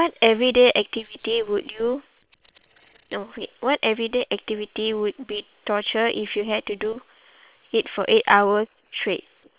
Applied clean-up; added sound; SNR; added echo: neural separator model SepFormer WHAM!.